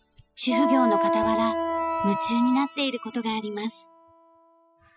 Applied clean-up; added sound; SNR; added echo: classical method spectral subtraction.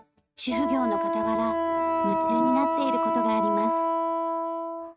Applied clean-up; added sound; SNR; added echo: neural mask model RNNoise.